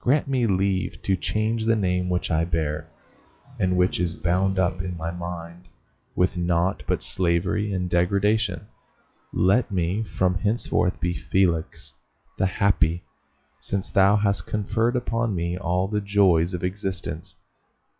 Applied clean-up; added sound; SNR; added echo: classical method log-MMSE.